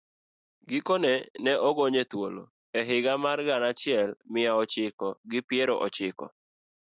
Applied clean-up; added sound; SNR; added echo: none; none; none; none.